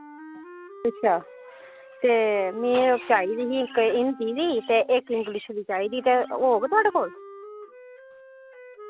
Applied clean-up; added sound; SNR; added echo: none; Wind instrument, woodwind instrument; 19 dB; none.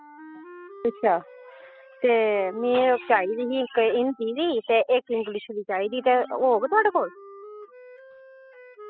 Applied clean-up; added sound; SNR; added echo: classical method spectral subtraction.